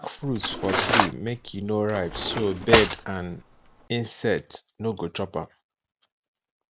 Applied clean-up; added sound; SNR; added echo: none; Cutlery, silverware; -1 dB; none.